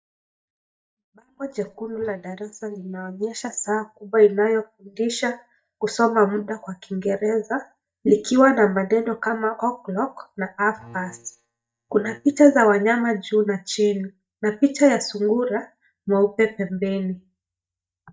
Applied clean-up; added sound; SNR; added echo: neural mask model DeepFilterNet 3.